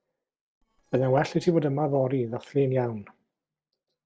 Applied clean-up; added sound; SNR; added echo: neural separator model SepFormer DNS4.